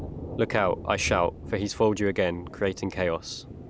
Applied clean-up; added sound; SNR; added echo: none; Thunder; 12 dB; none.